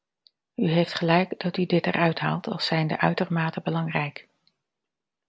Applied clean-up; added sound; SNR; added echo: none; none; none; none.